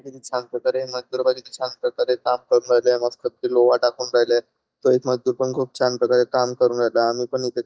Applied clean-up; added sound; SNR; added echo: neural mask model DeepFilterNet 3.